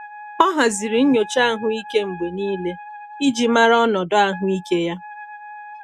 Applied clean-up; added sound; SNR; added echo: none; Wind instrument, woodwind instrument; 17 dB; none.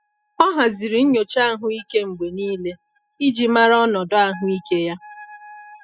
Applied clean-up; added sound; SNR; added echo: classical method spectral subtraction.